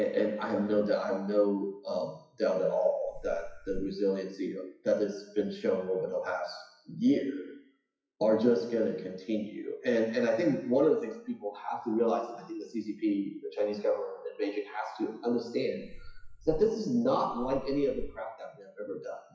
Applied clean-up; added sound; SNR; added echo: classical method WPE with log-MMSE.